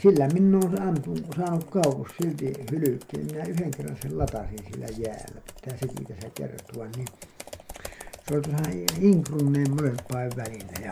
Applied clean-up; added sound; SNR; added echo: none; Computer keyboard; 14 dB; none.